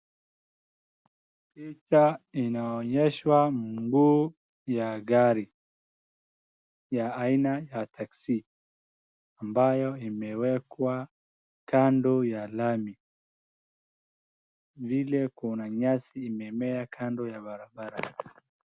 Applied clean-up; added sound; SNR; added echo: none; none; none; none.